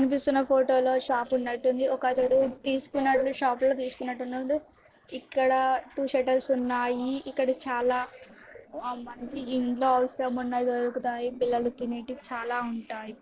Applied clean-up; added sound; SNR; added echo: neural separator model SepFormer DNS4.